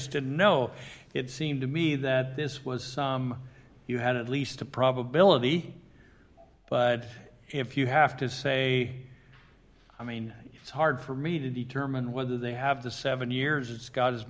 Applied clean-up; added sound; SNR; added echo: none; none; none; none.